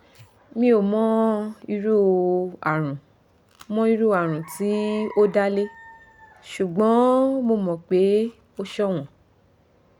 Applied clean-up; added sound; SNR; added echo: none; none; none; none.